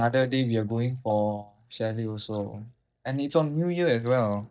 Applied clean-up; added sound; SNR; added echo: neural mask model DeepFilterNet 3.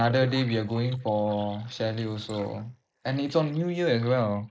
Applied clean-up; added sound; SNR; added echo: neural mask model Resemble Enhance denoiser.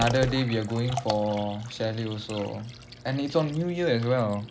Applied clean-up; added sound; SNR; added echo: none; Liquid; 12 dB; none.